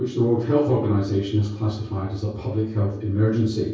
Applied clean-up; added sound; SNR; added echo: none; none; none; reverberation time 0.6 s.